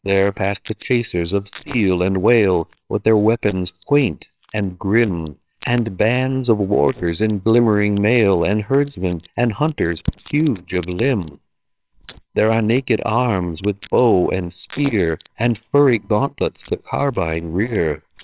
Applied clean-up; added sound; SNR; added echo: neural separator model SepFormer WHAMR!.